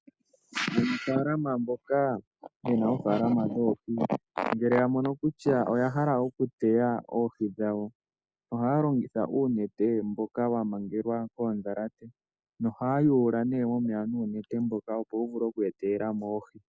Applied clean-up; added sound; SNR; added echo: none; none; none; none.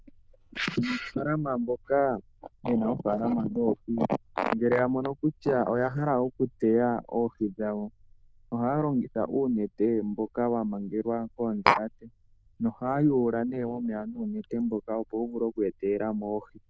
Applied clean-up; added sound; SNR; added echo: neural diffusion model UNIVERSE++.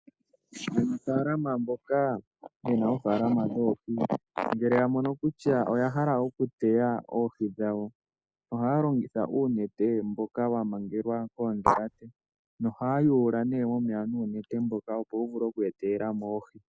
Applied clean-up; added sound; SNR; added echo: neural mask model Resemble Enhance denoiser.